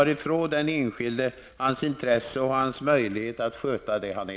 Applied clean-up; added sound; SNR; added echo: none; none; none; none.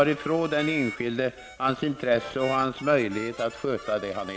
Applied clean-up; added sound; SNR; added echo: none; Harmonica; 15 dB; none.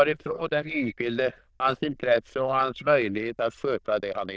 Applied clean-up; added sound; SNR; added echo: neural diffusion model UNIVERSE++.